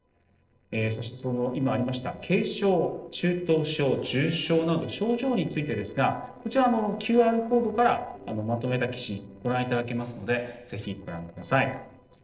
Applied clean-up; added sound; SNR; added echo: neural separator model SepFormer DNS4.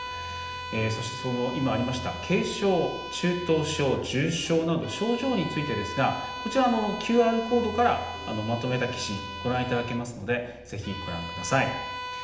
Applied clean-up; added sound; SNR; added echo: none; Bowed string instrument; 10 dB; reverberation time 0.8 s.